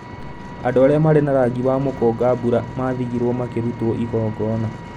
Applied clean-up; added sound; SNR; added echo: none; Vehicle; 14 dB; none.